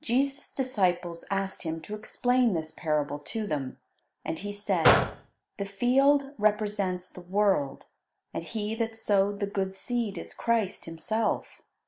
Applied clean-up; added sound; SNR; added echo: none; Gunshot, gunfire; 1 dB; none.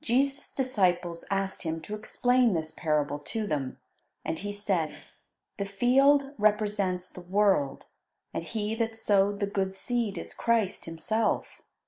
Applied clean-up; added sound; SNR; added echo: neural mask model Resemble Enhance denoiser.